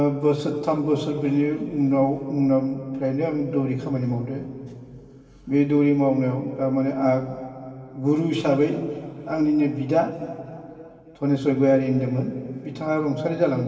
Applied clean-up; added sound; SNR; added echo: none; none; none; reverberation time 2.8 s.